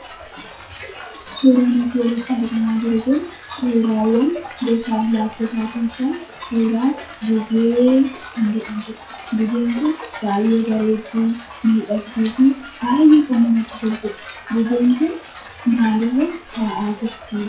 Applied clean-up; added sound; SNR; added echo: classical method WPE with log-MMSE.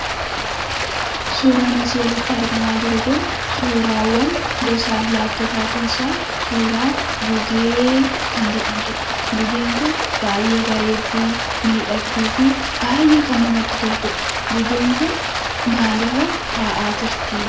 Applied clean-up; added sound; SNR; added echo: none; Stream; 2 dB; reverberation time 0.4 s.